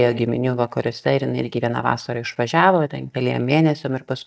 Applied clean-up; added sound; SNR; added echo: neural mask model DeepFilterNet 3.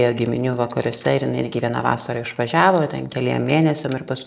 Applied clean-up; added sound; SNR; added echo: neural mask model Resemble Enhance denoiser.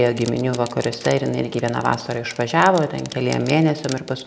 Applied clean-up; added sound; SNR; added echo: none; Crushing; 19 dB; none.